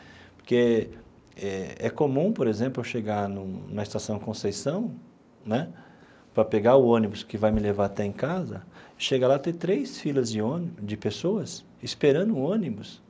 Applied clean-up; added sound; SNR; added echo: none; none; none; none.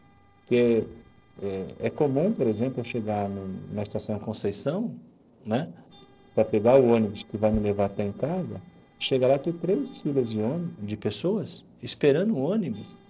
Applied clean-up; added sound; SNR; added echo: neural separator model SepFormer DNS4.